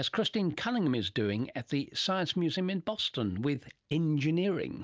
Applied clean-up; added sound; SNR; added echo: none; none; none; none.